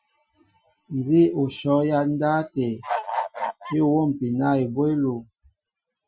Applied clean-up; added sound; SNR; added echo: classical method Wiener filter.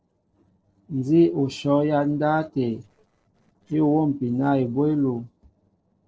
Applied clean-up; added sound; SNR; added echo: neural separator model SepFormer DNS4.